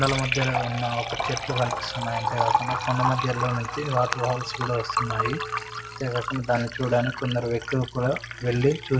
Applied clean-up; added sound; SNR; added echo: none; Liquid; 3 dB; none.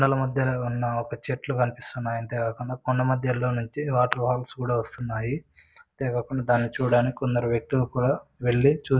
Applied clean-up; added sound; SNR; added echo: none; none; none; none.